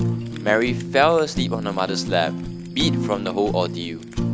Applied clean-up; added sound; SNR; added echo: none; Fire; 3 dB; none.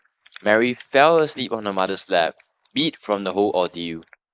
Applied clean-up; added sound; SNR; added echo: neural mask model Resemble Enhance denoiser.